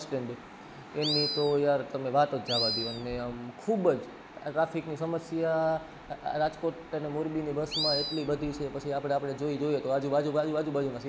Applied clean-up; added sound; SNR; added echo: none; Animal; 3 dB; none.